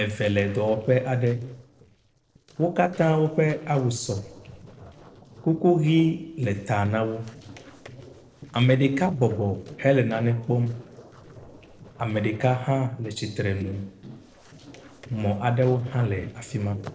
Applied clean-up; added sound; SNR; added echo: neural separator model SepFormer DNS4.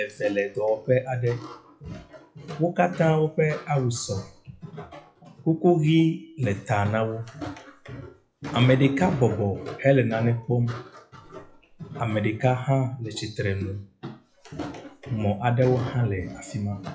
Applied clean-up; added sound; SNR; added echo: classical method WPE with log-MMSE.